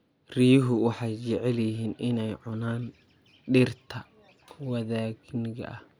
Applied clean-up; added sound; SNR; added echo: none; none; none; none.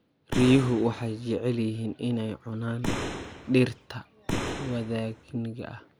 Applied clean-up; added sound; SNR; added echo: none; Boom; 6 dB; none.